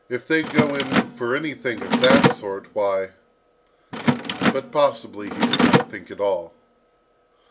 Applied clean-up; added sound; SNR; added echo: none; Mechanisms; -2 dB; none.